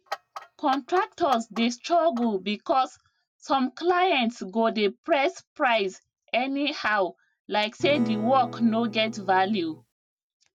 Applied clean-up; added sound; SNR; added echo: none; Clock + Acoustic guitar / Strum; 13 dB; none.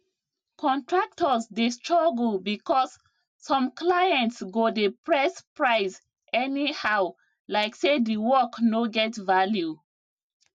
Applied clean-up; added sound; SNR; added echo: none; none; none; none.